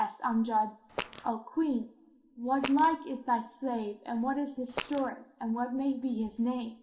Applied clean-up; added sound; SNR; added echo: none; Fart; 8 dB; reverberation time 1.9 s.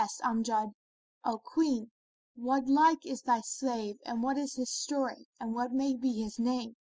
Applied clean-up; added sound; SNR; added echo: none; none; none; none.